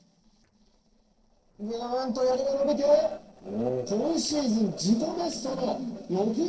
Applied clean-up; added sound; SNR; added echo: neural separator model SepFormer DNS4.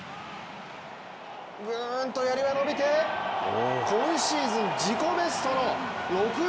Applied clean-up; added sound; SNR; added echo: none; none; none; none.